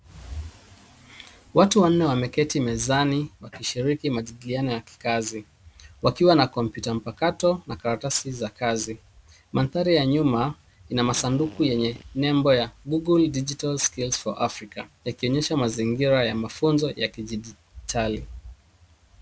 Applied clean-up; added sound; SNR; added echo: none; Drill; 19 dB; none.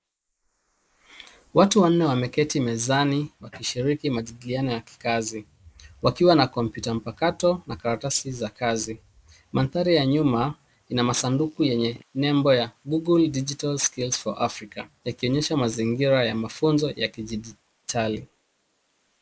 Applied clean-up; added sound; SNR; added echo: neural mask model Resemble Enhance denoiser.